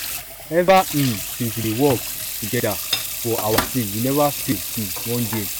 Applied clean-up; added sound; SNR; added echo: none; Sink (filling or washing) / Water tap, faucet; 5 dB; none.